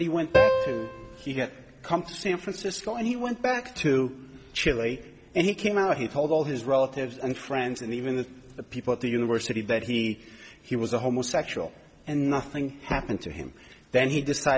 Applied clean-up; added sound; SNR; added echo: none; Piano; 1 dB; none.